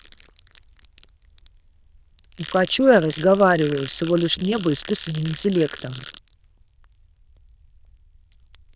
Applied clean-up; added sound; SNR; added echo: neural diffusion model UNIVERSE++.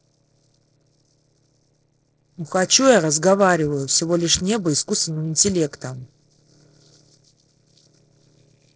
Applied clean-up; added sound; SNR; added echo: neural separator model SepFormer DNS4.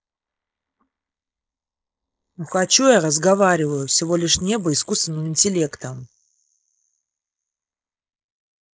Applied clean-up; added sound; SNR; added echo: neural mask model Resemble Enhance denoiser.